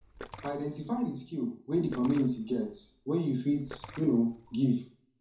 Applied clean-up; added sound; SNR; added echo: none; Splash, splatter; 20 dB; reverberation time 0.6 s.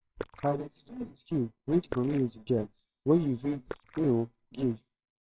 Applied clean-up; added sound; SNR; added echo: neural separator model SepFormer WHAMR!.